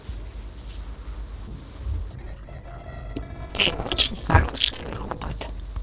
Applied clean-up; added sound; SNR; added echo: neural separator model SepFormer DNS4.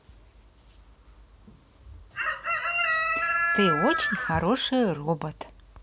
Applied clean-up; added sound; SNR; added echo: none; Chicken, rooster; -3 dB; none.